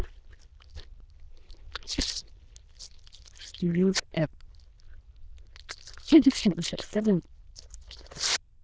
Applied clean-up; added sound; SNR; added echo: neural diffusion model UNIVERSE++.